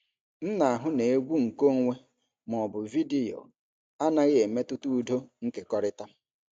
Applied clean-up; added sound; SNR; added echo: none; none; none; none.